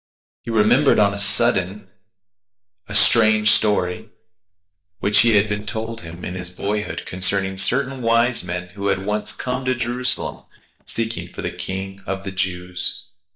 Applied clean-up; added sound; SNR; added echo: neural mask model DeepFilterNet 3.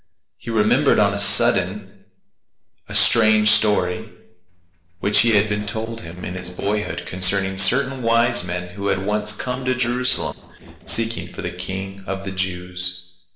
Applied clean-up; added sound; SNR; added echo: neural separator model SepFormer DNS4.